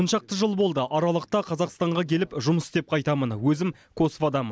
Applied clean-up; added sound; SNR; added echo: none; none; none; none.